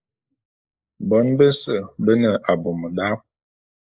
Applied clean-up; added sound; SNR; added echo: neural mask model Resemble Enhance denoiser.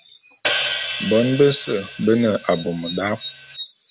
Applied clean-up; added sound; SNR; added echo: none; Hi-hat; 7 dB; none.